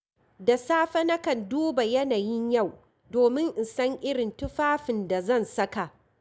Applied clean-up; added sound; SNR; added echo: none; none; none; none.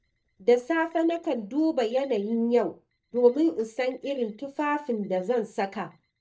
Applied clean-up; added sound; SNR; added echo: neural mask model DeepFilterNet 3.